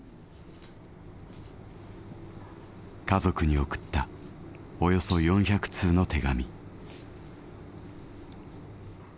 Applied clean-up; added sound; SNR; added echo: none; Mechanisms; 14 dB; none.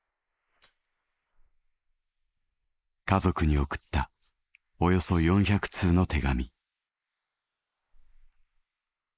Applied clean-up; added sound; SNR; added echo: neural mask model Resemble Enhance denoiser.